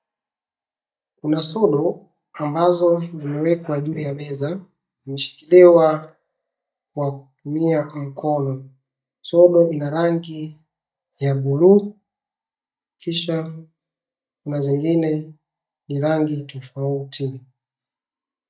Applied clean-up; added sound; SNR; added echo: neural mask model DeepFilterNet 3.